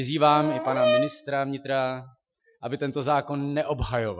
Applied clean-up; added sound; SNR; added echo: classical method Wiener filter.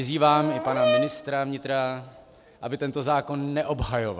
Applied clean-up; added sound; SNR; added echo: none; Brass instrument; 1 dB; none.